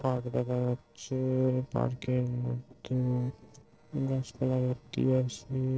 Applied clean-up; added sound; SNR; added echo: neural separator model SepFormer DNS4.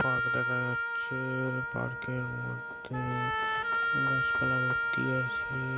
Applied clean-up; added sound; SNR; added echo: none; Wind instrument, woodwind instrument; -4 dB; none.